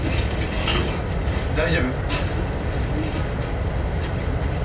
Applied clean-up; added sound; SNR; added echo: none; Fire; -5 dB; reverberation time 0.2 s.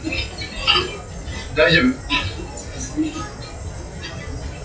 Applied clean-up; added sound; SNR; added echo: classical method WPE with log-MMSE.